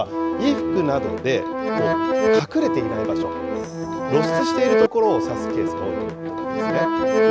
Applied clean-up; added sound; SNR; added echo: none; Accordion; -3 dB; none.